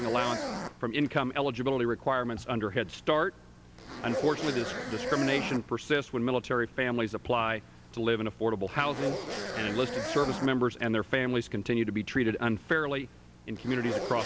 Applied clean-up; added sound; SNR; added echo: none; Zipper (clothing); 9 dB; none.